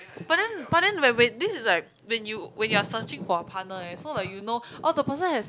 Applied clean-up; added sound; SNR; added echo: none; none; none; none.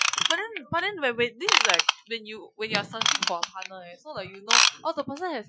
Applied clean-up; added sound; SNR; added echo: classical method Wiener filter.